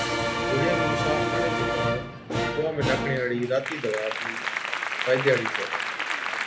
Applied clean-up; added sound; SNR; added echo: none; Applause; -1 dB; reverberation time 0.3 s.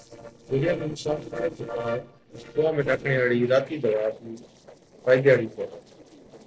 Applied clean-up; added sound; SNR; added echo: neural separator model SepFormer DNS4.